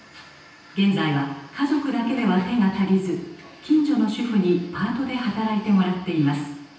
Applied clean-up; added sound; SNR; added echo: none; none; none; reverberation time 0.9 s.